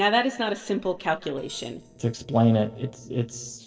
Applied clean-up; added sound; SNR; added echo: neural separator model SepFormer DNS4.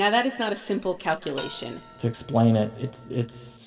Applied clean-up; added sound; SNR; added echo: none; Bell; 13 dB; reverberation time 2.7 s.